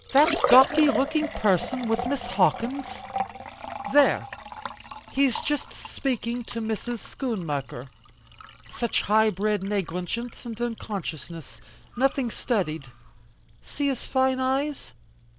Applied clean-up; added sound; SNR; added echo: none; Liquid; 10 dB; none.